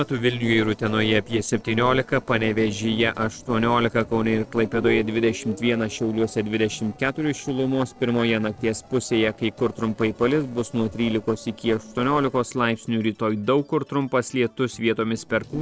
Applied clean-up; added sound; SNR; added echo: neural separator model SepFormer DNS4.